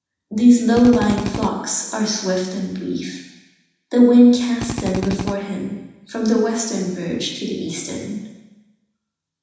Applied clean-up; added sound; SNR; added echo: none; Drill; 6 dB; reverberation time 1.1 s.